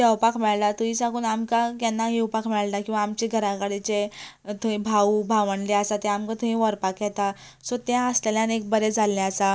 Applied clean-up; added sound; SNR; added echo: none; none; none; none.